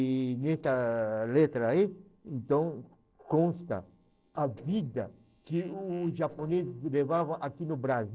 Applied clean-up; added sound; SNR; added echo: neural separator model SepFormer DNS4.